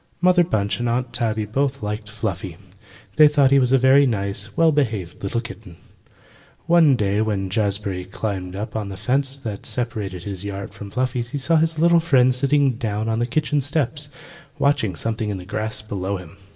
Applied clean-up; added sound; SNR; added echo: none; none; none; reverberation time 0.3 s.